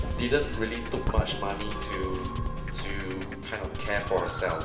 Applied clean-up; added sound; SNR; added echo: none; Musical instrument; 0 dB; reverberation time 2.9 s.